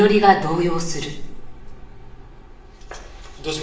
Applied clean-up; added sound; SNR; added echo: none; none; none; reverberation time 0.7 s.